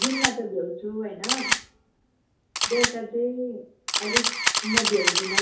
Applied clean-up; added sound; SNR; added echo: none; Camera; -3 dB; reverberation time 0.5 s.